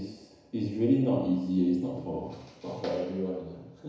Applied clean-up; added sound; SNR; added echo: none; none; none; reverberation time 1.0 s.